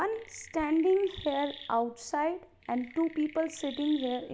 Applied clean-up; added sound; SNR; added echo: none; Chirp, tweet; 18 dB; none.